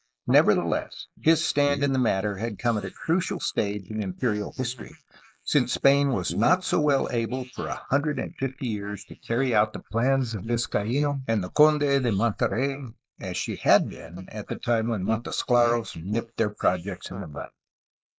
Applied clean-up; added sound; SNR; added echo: neural mask model Resemble Enhance denoiser.